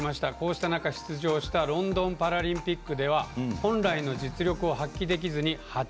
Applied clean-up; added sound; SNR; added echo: none; none; none; none.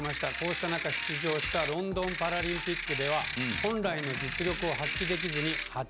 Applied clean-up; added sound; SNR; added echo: none; Ratchet, pawl / Percussion; -3 dB; none.